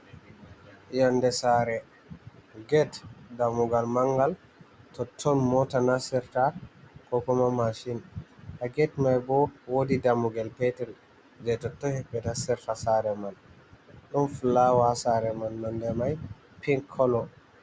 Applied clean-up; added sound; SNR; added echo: none; none; none; none.